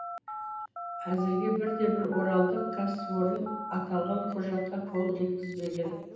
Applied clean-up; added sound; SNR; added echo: none; Telephone; 9 dB; reverberation time 0.9 s.